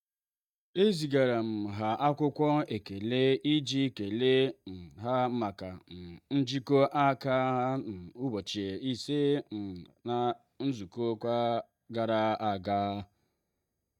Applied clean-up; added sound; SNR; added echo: neural mask model DeepFilterNet 3.